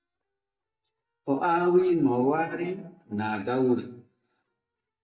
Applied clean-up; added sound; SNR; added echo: neural mask model DeepFilterNet 3.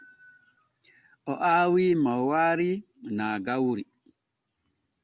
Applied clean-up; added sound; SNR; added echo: none; none; none; none.